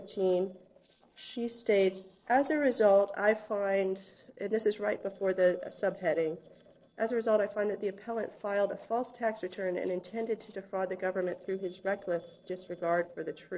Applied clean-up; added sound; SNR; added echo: neural separator model SepFormer DNS4.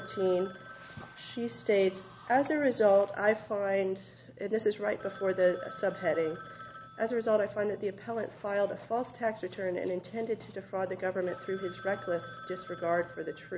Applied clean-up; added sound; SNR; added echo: none; Telephone; 20 dB; none.